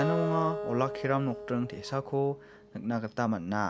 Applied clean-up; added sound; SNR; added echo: none; Acoustic guitar; 7 dB; none.